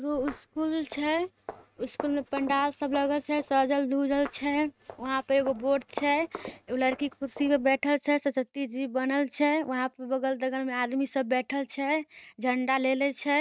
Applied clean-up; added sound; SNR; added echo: neural mask model RNNoise.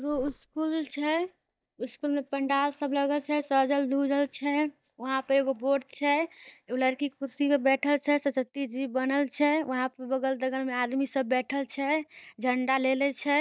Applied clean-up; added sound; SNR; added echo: neural mask model DeepFilterNet 3.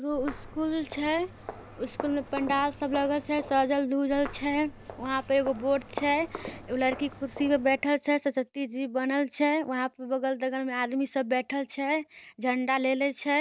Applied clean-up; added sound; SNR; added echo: none; Walk, footsteps; 14 dB; none.